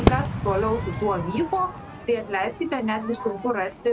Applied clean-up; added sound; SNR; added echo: none; Crowd / Fireworks; 3 dB; none.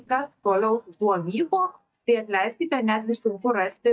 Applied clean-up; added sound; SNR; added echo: neural mask model DeepFilterNet 3.